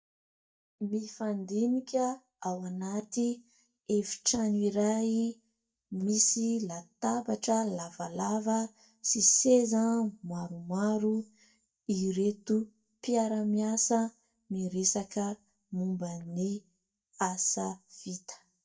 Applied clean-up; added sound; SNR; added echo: neural mask model DeepFilterNet 3.